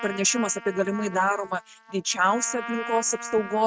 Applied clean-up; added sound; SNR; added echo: neural mask model RNNoise.